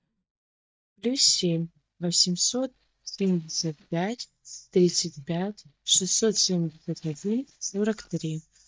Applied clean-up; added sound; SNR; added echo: neural mask model DeepFilterNet 3.